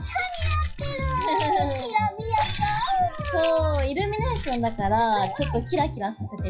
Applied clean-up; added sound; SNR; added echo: classical method WPE with log-MMSE.